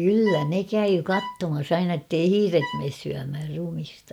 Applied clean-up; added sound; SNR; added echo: none; Bowed string instrument; 13 dB; none.